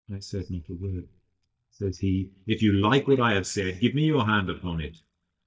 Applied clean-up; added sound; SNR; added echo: neural mask model DeepFilterNet 3.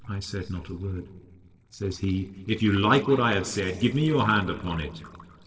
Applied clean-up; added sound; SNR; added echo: neural separator model SepFormer DNS4.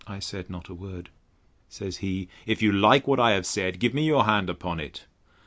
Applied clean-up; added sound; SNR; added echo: none; none; none; none.